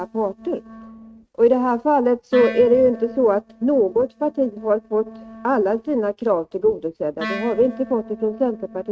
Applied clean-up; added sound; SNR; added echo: neural mask model RNNoise.